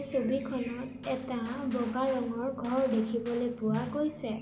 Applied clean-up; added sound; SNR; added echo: none; Gunshot, gunfire; 19 dB; none.